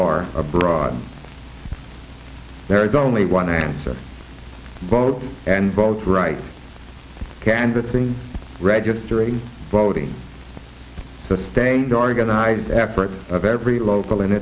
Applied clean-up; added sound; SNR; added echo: none; none; none; none.